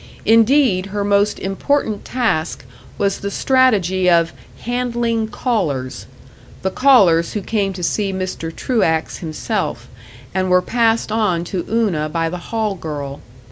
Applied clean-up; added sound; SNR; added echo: none; none; none; none.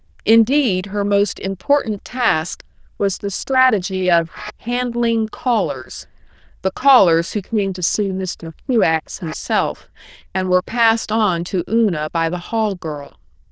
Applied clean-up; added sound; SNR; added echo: neural diffusion model UNIVERSE++.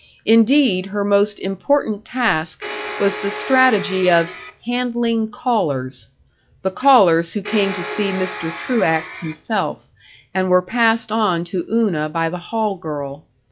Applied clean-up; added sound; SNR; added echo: classical method log-MMSE.